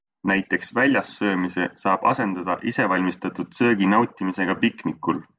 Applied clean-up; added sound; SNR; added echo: none; none; none; none.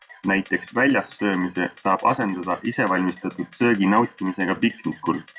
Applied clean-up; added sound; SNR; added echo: classical method log-MMSE.